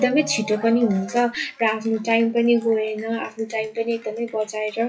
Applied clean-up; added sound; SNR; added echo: classical method WPE with log-MMSE.